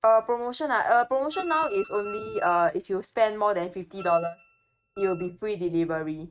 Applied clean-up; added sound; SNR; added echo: neural mask model RNNoise.